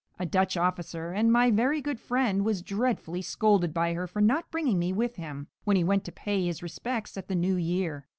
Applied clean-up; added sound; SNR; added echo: none; none; none; none.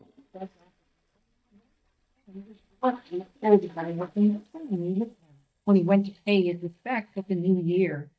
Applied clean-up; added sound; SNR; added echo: neural mask model DeepFilterNet 3.